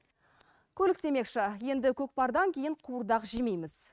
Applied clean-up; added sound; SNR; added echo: neural mask model RNNoise.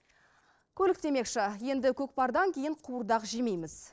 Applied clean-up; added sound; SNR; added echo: neural separator model SepFormer DNS4.